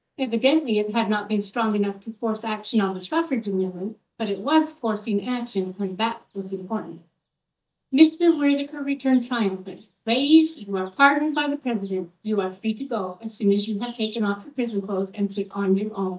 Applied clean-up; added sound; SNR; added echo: neural mask model DeepFilterNet 3.